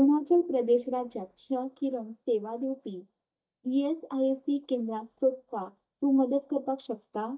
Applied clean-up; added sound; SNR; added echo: neural mask model DeepFilterNet 3.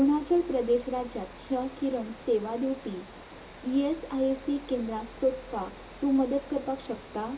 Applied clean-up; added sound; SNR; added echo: none; Water; 17 dB; reverberation time 0.2 s.